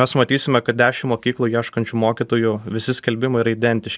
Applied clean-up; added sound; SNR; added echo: none; none; none; none.